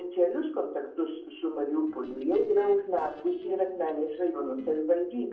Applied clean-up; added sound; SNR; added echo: neural separator model SepFormer DNS4.